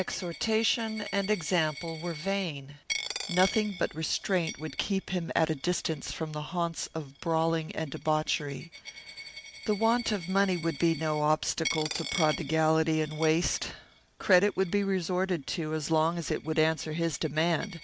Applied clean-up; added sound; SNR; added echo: none; Coin (dropping); 13 dB; none.